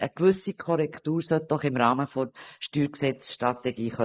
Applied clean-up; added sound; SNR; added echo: neural mask model Resemble Enhance denoiser.